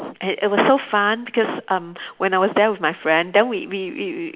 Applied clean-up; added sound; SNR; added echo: none; none; none; none.